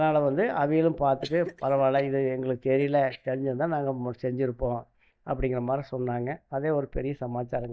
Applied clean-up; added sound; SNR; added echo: neural mask model DeepFilterNet 3.